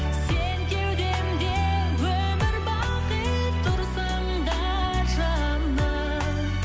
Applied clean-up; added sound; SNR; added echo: none; none; none; none.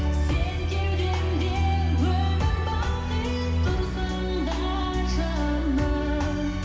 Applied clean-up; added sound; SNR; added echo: none; none; none; reverberation time 2.1 s.